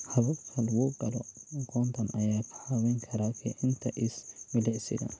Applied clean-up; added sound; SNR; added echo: none; none; none; none.